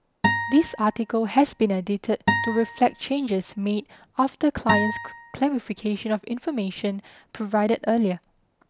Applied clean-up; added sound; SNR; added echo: none; Acoustic guitar; 5 dB; none.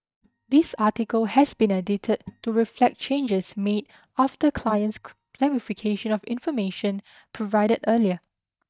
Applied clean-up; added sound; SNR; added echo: neural mask model DeepFilterNet 3.